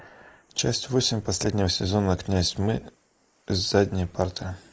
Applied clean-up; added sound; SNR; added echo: neural mask model Resemble Enhance denoiser.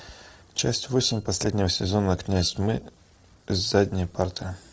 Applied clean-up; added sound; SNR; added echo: neural separator model SepFormer DNS4.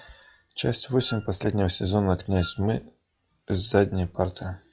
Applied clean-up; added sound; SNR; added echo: classical method log-MMSE.